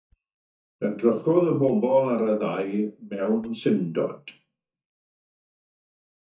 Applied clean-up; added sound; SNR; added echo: neural mask model DeepFilterNet 3.